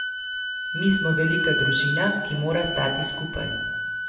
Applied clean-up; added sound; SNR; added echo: none; Wind instrument, woodwind instrument; 1 dB; reverberation time 1.0 s.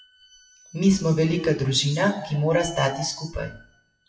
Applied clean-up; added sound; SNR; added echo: classical method WPE with log-MMSE.